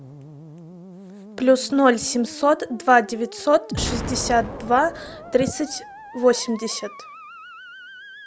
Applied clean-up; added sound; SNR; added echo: none; Musical instrument + Explosion; 13 dB; none.